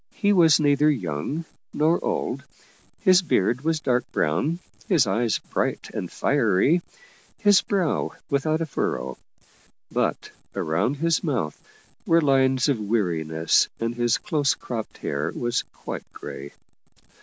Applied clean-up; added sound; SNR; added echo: none; none; none; none.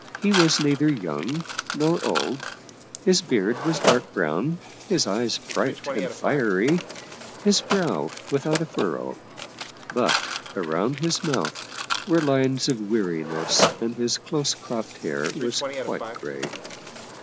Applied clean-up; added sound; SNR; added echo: none; Mechanisms; 6 dB; none.